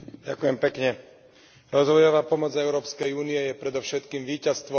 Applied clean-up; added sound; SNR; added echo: none; none; none; none.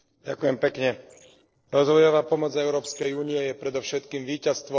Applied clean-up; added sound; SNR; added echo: neural separator model SepFormer DNS4.